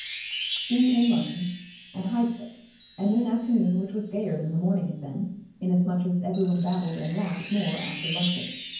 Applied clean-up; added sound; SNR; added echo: none; Wind chime; -3 dB; reverberation time 0.9 s.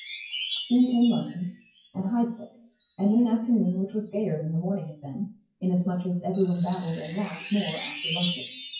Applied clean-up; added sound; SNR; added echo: classical method WPE with log-MMSE.